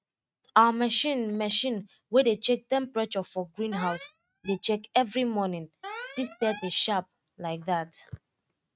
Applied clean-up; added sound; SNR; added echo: neural mask model RNNoise.